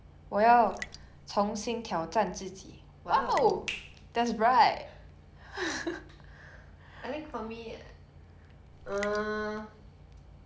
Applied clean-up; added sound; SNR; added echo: none; Raindrop; 15 dB; none.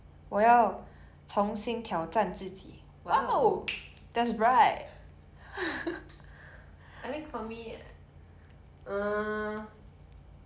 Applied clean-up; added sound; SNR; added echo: none; none; none; none.